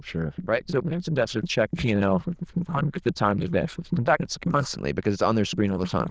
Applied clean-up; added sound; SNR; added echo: neural diffusion model UNIVERSE++.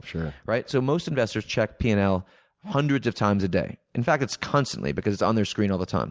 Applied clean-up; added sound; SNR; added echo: none; none; none; none.